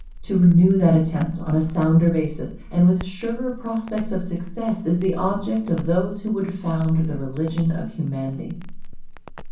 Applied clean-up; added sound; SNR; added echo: none; Crackle; 12 dB; reverberation time 0.6 s.